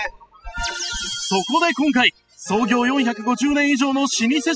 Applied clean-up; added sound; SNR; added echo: classical method spectral subtraction.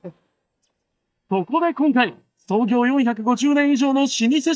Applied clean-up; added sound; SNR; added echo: neural mask model DeepFilterNet 3.